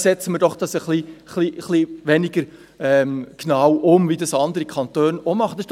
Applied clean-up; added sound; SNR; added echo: none; none; none; none.